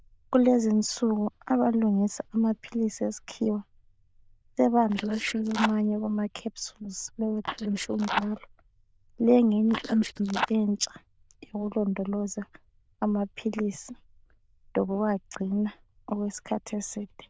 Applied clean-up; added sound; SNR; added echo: neural diffusion model UNIVERSE++.